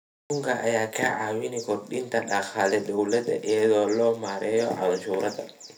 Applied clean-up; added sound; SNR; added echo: none; none; none; reverberation time 0.3 s.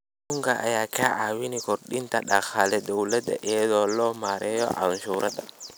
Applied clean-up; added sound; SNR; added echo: none; none; none; none.